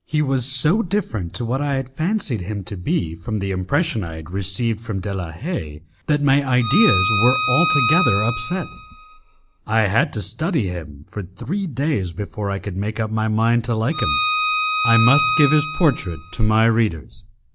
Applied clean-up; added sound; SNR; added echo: none; Bowed string instrument; 1 dB; none.